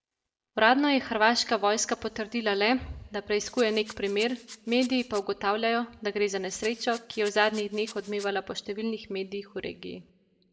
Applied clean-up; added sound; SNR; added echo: none; Rattle; 19 dB; reverberation time 0.8 s.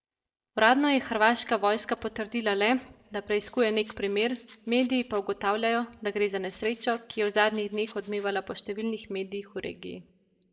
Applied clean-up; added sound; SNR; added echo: neural separator model SepFormer DNS4.